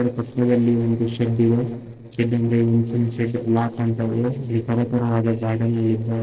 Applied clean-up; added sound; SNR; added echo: neural separator model SepFormer DNS4.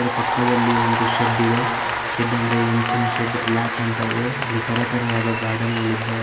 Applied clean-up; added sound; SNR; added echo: none; Applause / Cheering; 1 dB; reverberation time 2.2 s.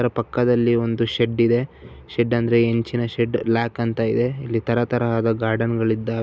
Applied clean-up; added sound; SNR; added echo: none; none; none; none.